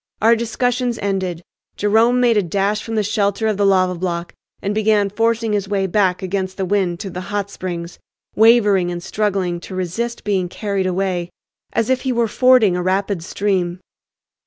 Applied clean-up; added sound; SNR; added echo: none; none; none; none.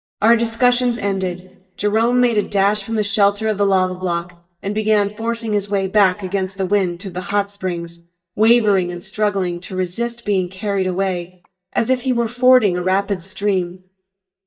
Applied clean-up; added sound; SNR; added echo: neural mask model DeepFilterNet 3.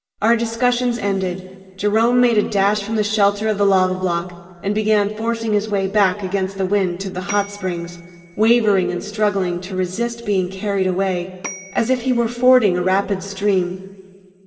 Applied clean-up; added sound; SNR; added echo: none; Bell / Telephone; 19 dB; reverberation time 2.0 s.